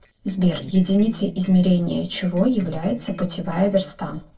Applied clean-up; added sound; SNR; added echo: neural separator model SepFormer DNS4.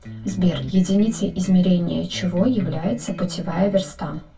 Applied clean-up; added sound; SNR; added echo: none; Electric guitar; 13 dB; reverberation time 0.1 s.